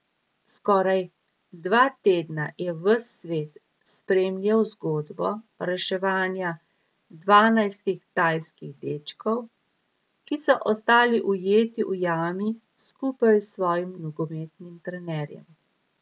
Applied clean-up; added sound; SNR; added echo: none; none; none; none.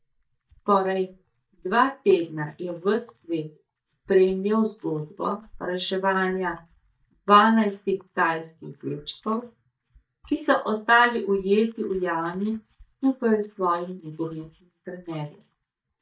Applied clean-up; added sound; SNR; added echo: neural mask model DeepFilterNet 3.